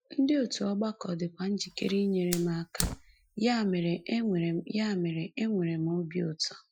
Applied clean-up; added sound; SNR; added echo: classical method Wiener filter.